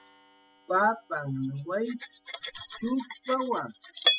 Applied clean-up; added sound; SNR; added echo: classical method spectral subtraction.